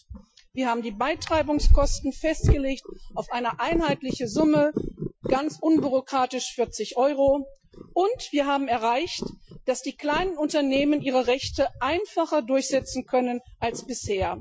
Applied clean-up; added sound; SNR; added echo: classical method Wiener filter.